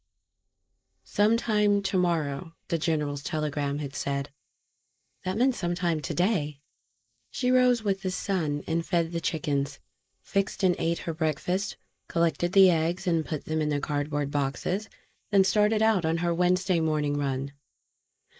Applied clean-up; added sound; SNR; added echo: neural mask model Resemble Enhance denoiser.